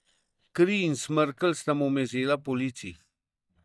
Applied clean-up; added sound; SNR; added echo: neural mask model DeepFilterNet 3.